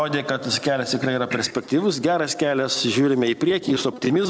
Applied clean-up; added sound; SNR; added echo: none; none; none; none.